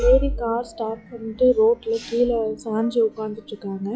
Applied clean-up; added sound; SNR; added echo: classical method log-MMSE.